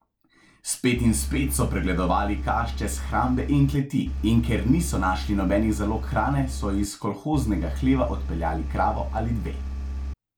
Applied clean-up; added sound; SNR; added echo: none; Engine; 4 dB; none.